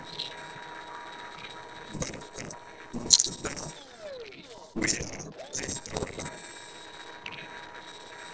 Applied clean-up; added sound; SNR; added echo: neural separator model SepFormer DNS4.